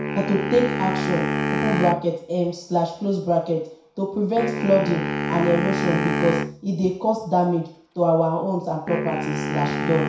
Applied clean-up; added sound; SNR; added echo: none; Wind instrument, woodwind instrument; 4 dB; reverberation time 0.6 s.